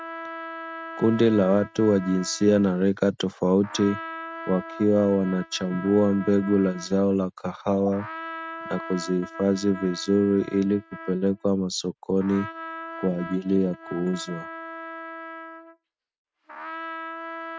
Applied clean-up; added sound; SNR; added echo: neural mask model RNNoise.